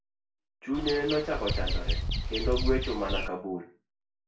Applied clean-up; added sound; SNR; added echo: none; Bird vocalization, bird call, bird song; -2 dB; reverberation time 0.3 s.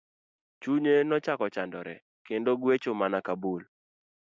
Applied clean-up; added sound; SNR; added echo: none; none; none; none.